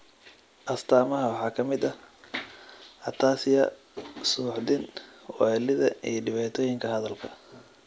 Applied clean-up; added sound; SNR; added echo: none; none; none; none.